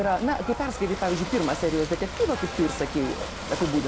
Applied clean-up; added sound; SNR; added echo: none; Ocean / Boat, Water vehicle; 7 dB; none.